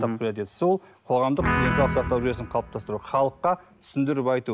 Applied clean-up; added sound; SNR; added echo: none; Guitar; 4 dB; none.